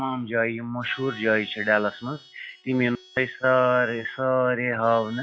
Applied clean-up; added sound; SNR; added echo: classical method log-MMSE.